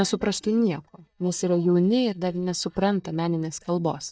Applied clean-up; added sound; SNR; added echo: neural mask model DeepFilterNet 3.